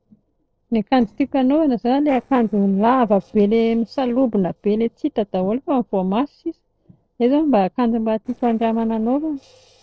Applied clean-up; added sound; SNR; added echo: neural separator model SepFormer DNS4.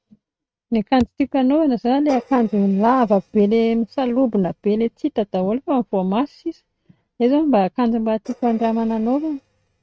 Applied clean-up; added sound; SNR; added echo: neural mask model RNNoise.